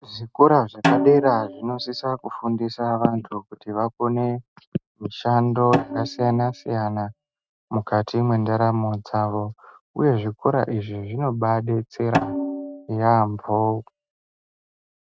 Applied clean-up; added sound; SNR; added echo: neural mask model RNNoise.